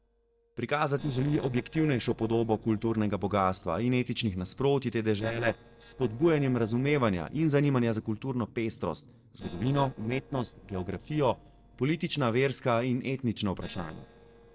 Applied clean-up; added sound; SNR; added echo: neural separator model SepFormer DNS4.